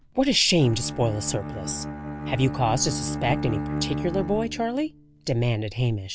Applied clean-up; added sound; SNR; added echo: none; Bowed string instrument; 8 dB; none.